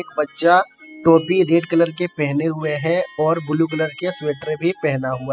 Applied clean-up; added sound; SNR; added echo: classical method spectral subtraction.